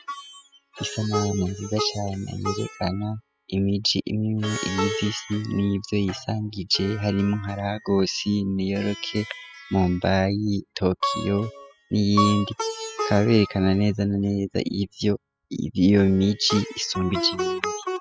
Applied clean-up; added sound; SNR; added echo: classical method spectral subtraction.